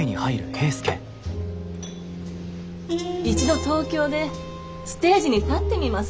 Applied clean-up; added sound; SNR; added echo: none; Microwave oven; 18 dB; none.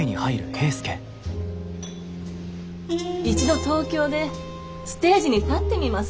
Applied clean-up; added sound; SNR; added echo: none; none; none; none.